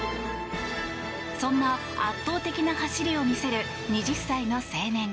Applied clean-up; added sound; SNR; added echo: none; Bowed string instrument; 20 dB; none.